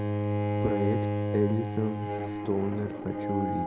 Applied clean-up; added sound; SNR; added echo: none; Bowed string instrument; -1 dB; none.